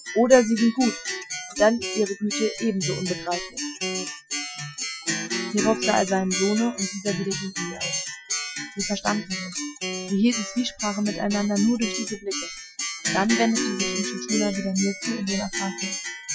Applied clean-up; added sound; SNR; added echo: classical method Wiener filter.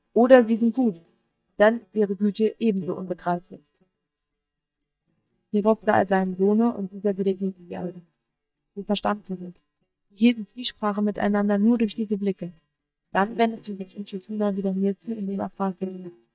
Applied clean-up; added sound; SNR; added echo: neural mask model DeepFilterNet 3.